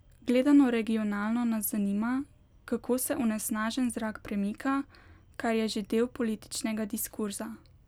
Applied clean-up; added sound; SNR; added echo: none; none; none; none.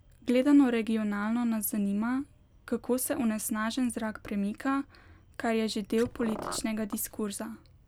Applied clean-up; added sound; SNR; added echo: none; Car; 12 dB; none.